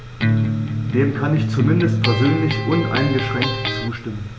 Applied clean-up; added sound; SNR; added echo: none; Electric guitar; -1 dB; none.